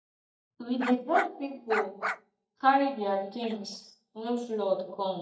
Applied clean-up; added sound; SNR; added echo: neural mask model DeepFilterNet 3.